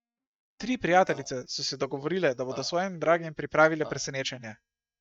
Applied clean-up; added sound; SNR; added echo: neural mask model DeepFilterNet 3.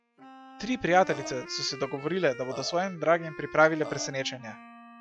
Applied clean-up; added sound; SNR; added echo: classical method log-MMSE.